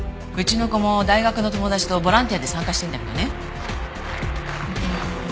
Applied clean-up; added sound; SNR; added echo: none; none; none; none.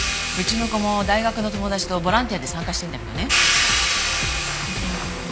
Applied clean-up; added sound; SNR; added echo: none; Hi-hat; 1 dB; none.